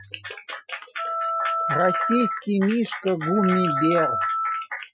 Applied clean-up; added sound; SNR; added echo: classical method Wiener filter.